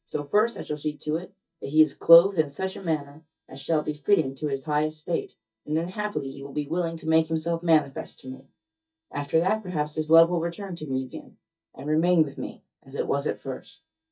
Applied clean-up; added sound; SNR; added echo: neural mask model DeepFilterNet 3.